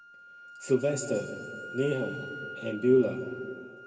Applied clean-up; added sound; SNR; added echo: none; Wind instrument, woodwind instrument; 14 dB; reverberation time 2.2 s.